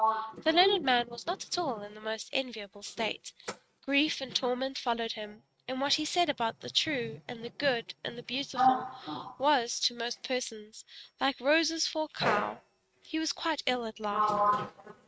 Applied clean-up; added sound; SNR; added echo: neural mask model RNNoise.